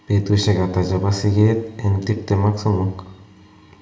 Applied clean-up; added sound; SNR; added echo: none; none; none; reverberation time 0.6 s.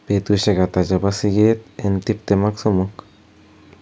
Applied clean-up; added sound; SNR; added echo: none; none; none; none.